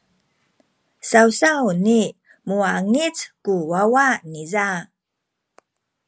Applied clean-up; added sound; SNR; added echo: none; none; none; none.